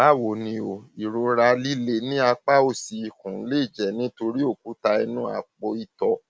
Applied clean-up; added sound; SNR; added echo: none; none; none; none.